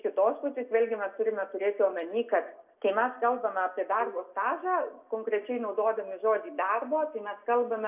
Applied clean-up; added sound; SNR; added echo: neural separator model SepFormer DNS4.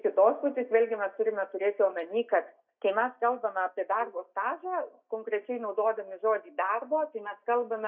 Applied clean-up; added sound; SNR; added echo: neural mask model DeepFilterNet 3.